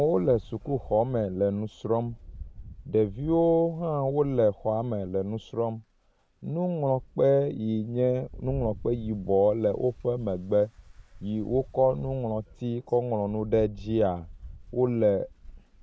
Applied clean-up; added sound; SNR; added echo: none; Rain; 18 dB; none.